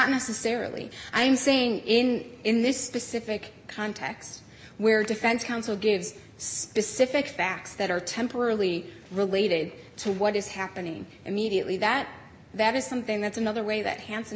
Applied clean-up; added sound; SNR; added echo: none; none; none; none.